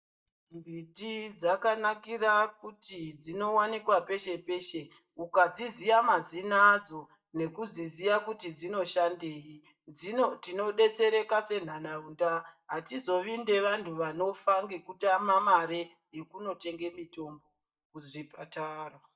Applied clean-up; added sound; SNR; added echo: neural mask model DeepFilterNet 3.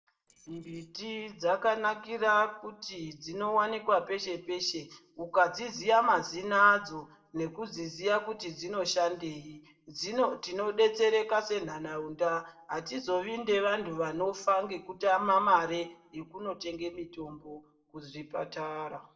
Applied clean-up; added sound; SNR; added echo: neural separator model SepFormer DNS4.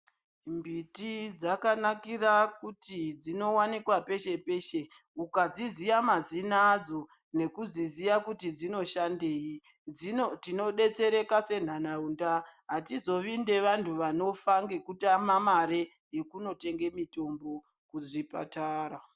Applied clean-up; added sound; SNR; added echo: none; none; none; none.